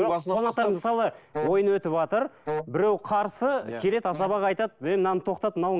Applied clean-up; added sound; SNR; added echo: neural mask model Resemble Enhance denoiser.